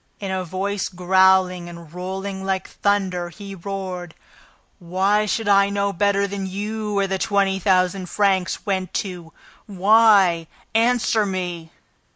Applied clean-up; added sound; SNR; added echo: none; none; none; none.